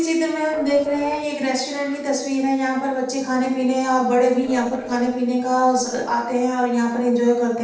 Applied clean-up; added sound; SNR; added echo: neural separator model SepFormer DNS4.